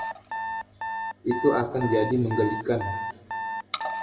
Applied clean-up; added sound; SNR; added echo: none; Alarm; 5 dB; reverberation time 1.2 s.